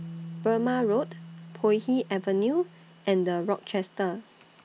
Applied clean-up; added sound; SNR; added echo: none; Bass guitar; 17 dB; none.